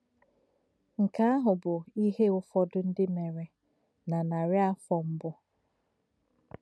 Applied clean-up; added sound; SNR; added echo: none; none; none; none.